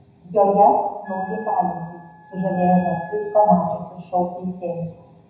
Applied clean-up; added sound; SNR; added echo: none; Wind instrument, woodwind instrument; 19 dB; reverberation time 0.7 s.